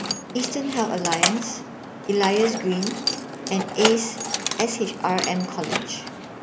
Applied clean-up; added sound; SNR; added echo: none; Keys jangling; 4 dB; none.